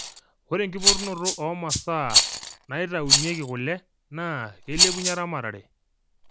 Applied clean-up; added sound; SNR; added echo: none; Rattle + Rattle (instrument); -4 dB; none.